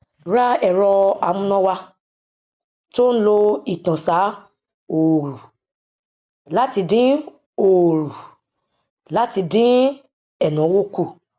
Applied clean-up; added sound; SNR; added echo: none; none; none; none.